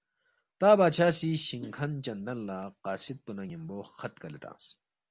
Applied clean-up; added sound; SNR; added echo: none; none; none; none.